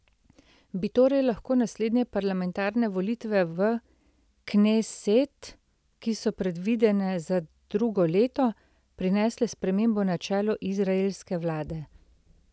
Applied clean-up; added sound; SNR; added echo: none; none; none; none.